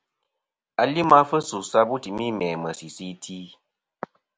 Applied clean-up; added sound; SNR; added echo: none; none; none; none.